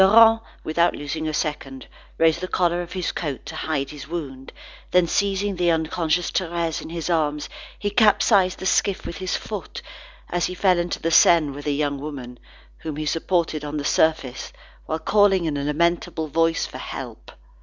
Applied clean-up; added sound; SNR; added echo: none; none; none; none.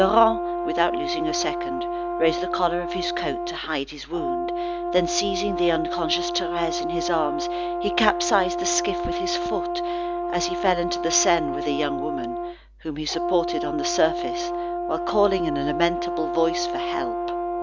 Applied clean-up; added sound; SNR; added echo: none; Brass instrument; 2 dB; none.